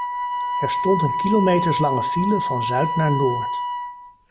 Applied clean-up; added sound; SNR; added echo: none; Wind instrument, woodwind instrument; 1 dB; none.